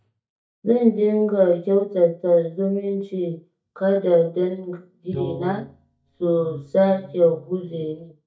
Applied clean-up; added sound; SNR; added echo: neural mask model DeepFilterNet 3.